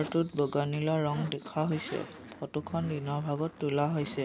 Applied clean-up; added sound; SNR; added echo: none; Zipper (clothing); 15 dB; none.